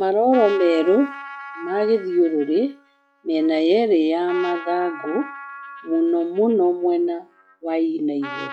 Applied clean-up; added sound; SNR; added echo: classical method log-MMSE.